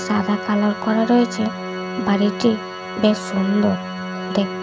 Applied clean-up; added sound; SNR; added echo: none; Organ; 8 dB; none.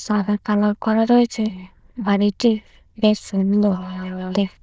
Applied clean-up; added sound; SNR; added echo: neural diffusion model UNIVERSE++.